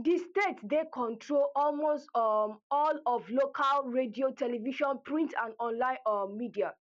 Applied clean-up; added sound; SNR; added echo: none; none; none; none.